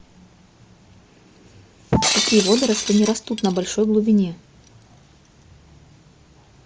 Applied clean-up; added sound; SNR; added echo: none; Shatter; 3 dB; none.